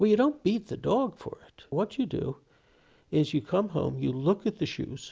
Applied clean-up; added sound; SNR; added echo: none; none; none; none.